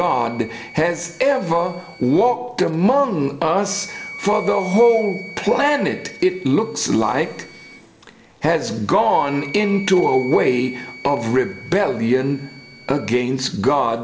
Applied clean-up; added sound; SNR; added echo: none; Wind instrument, woodwind instrument; 19 dB; reverberation time 2.8 s.